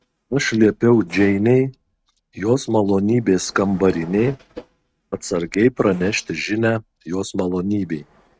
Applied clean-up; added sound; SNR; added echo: neural mask model RNNoise.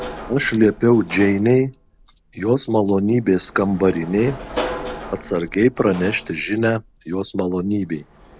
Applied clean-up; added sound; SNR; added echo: none; Sliding door / Slam; 15 dB; none.